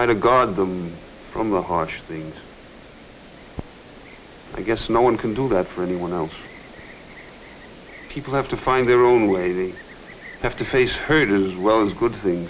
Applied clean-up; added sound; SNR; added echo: none; Insect; 19 dB; none.